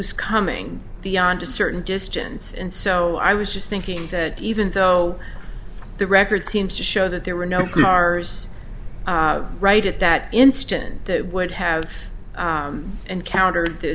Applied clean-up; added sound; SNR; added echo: none; none; none; none.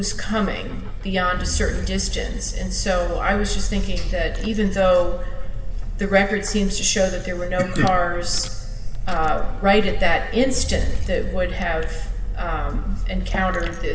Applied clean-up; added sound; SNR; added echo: none; Rattle / Engine starting / Car; 8 dB; reverberation time 1.4 s.